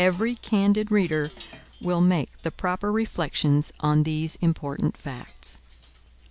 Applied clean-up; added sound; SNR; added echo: none; Chink, clink; 13 dB; none.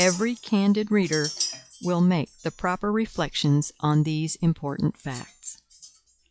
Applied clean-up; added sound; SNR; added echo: classical method log-MMSE.